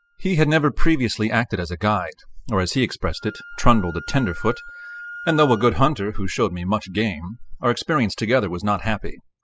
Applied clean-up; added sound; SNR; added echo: classical method spectral subtraction.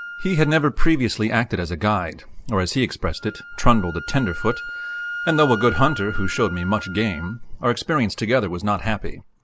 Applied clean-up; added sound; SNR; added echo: none; Wind instrument, woodwind instrument; 14 dB; none.